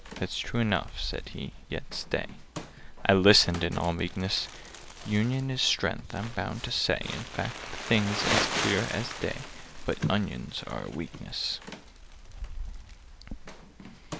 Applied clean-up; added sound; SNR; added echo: none; Crumpling, crinkling; 8 dB; none.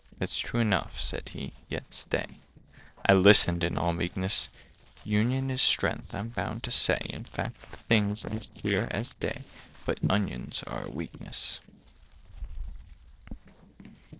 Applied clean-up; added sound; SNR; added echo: neural separator model SepFormer DNS4.